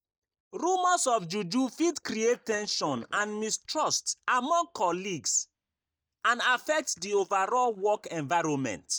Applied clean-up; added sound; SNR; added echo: neural mask model DeepFilterNet 3.